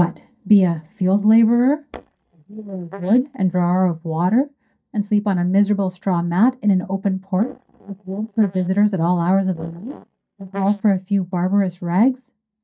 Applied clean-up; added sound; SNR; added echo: neural mask model DeepFilterNet 3.